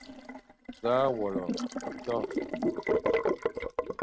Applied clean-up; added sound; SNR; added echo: neural mask model RNNoise.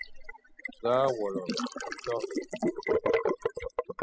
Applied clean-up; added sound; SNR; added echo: classical method spectral subtraction.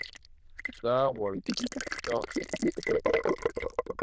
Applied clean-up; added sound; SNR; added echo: neural diffusion model UNIVERSE++.